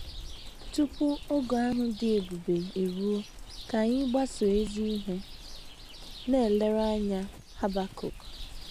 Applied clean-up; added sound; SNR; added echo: none; Rain + Wind; 12 dB; none.